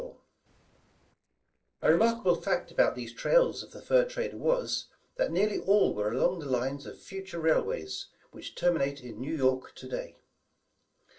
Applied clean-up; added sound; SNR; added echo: neural separator model SepFormer DNS4.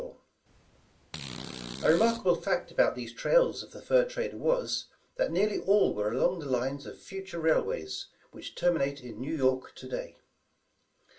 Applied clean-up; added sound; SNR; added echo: none; Fart; 13 dB; reverberation time 0.2 s.